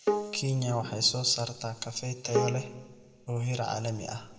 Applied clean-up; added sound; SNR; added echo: none; Bowed string instrument; 5 dB; reverberation time 1.4 s.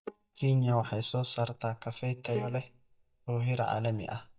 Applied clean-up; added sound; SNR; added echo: neural mask model DeepFilterNet 3.